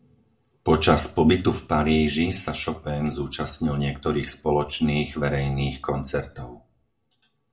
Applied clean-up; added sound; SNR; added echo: none; none; none; reverberation time 0.3 s.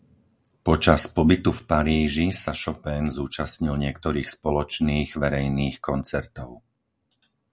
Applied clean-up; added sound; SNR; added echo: none; none; none; none.